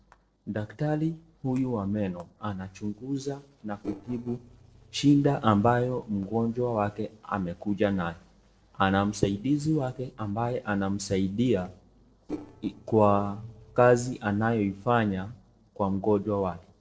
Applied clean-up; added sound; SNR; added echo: neural separator model SepFormer DNS4.